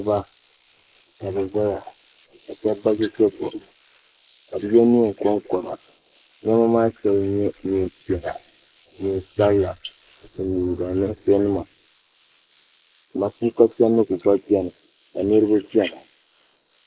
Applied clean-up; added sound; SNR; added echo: neural mask model Resemble Enhance denoiser.